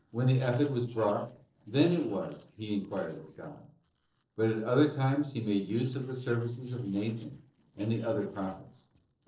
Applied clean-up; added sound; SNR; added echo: neural separator model SepFormer DNS4.